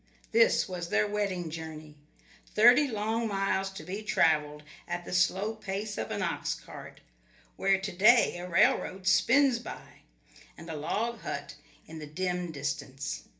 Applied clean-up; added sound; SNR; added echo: none; none; none; reverberation time 0.3 s.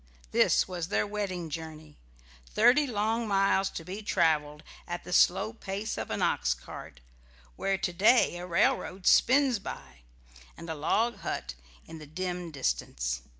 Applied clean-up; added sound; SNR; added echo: none; none; none; none.